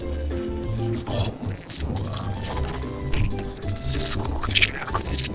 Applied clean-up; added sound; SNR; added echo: neural separator model SepFormer DNS4.